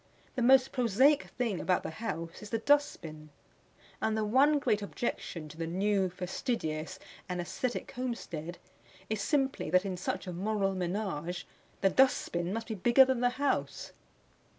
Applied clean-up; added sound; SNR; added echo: none; none; none; none.